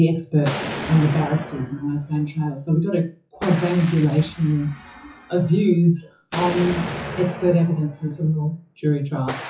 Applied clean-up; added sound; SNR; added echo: classical method WPE with log-MMSE.